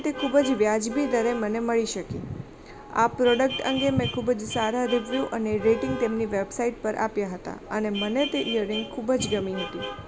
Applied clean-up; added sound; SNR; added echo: none; Vehicle horn, car horn, honking; 12 dB; none.